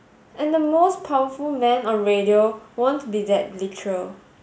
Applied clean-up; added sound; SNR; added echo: none; none; none; none.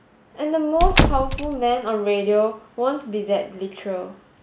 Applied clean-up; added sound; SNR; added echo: none; Squeak / Slam / Wood; -3 dB; none.